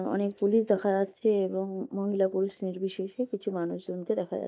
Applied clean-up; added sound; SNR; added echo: neural mask model DeepFilterNet 3.